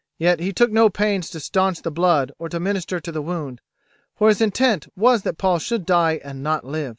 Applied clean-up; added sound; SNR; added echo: none; none; none; none.